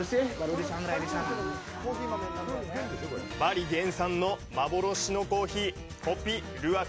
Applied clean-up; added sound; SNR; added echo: none; none; none; none.